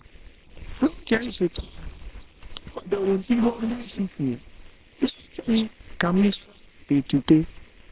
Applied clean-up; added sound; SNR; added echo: neural separator model SepFormer WHAMR!.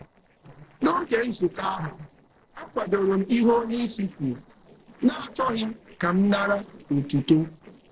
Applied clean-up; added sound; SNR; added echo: neural separator model SepFormer DNS4.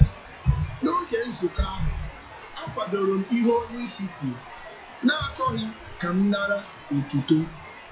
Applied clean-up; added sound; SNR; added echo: classical method WPE with log-MMSE.